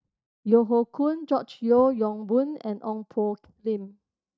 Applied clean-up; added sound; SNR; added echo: neural mask model DeepFilterNet 3.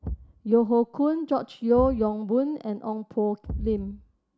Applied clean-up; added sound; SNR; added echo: none; Thump, thud; 13 dB; none.